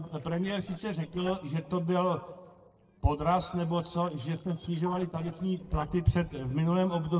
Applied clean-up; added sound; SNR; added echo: neural separator model SepFormer DNS4.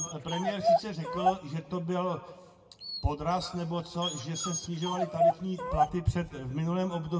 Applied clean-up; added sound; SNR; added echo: none; Dog; 0 dB; reverberation time 1.2 s.